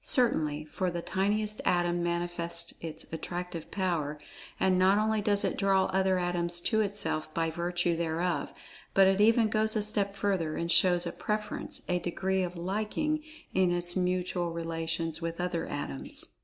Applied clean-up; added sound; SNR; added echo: none; none; none; none.